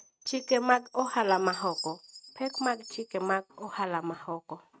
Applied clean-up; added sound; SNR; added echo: neural mask model RNNoise.